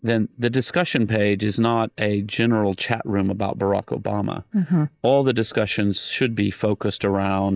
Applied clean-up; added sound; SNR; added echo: neural mask model DeepFilterNet 3.